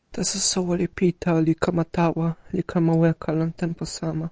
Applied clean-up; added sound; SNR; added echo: none; none; none; none.